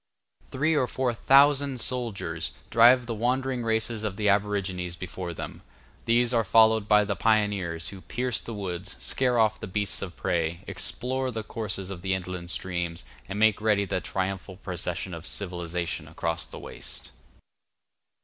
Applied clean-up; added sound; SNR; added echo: none; none; none; none.